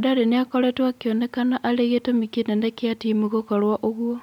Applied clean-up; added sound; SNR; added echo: none; none; none; none.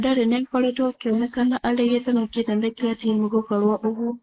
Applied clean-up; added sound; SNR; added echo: neural mask model Resemble Enhance denoiser.